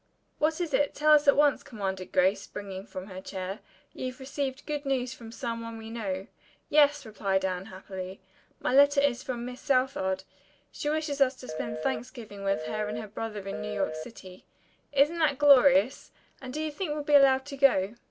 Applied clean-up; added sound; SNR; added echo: none; Telephone; 8 dB; none.